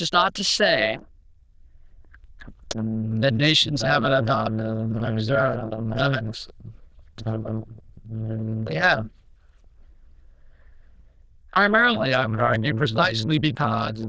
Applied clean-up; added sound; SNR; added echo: neural diffusion model UNIVERSE++.